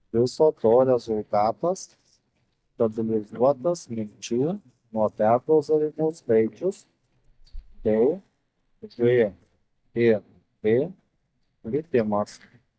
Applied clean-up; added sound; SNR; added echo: neural mask model DeepFilterNet 3.